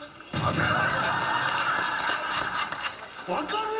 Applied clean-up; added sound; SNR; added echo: none; Chicken, rooster; 14 dB; reverberation time 2.2 s.